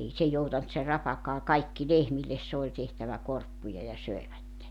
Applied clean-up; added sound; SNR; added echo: none; none; none; none.